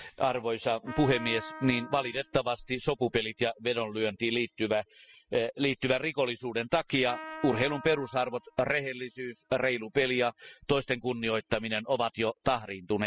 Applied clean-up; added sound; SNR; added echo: classical method spectral subtraction.